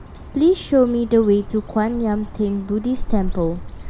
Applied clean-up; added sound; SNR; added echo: none; Bird; 9 dB; none.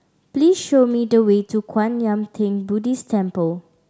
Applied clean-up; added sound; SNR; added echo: none; none; none; none.